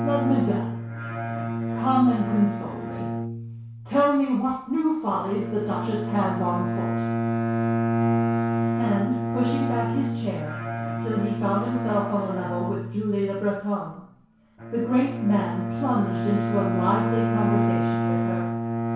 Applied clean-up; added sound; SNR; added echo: none; Bowed string instrument; 0 dB; reverberation time 0.6 s.